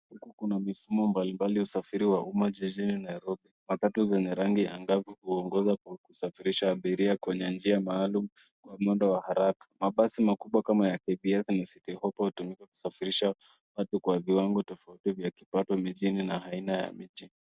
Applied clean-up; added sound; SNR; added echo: none; none; none; none.